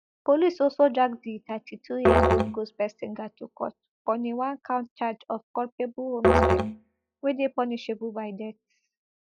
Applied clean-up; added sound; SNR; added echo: classical method log-MMSE.